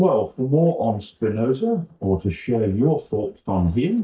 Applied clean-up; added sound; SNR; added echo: neural mask model DeepFilterNet 3.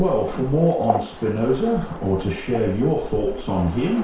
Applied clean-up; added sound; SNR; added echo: none; Waves, surf; 9 dB; reverberation time 0.6 s.